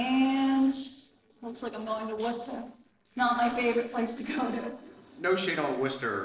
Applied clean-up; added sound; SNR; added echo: neural separator model SepFormer DNS4.